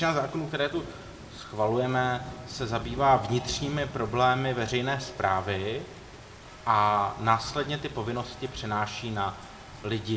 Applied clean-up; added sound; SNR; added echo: none; Rain; 15 dB; reverberation time 0.7 s.